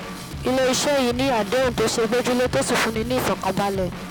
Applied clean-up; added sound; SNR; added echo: none; Drum / Drum kit; 11 dB; none.